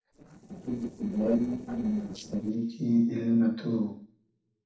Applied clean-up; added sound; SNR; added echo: neural separator model SepFormer DNS4.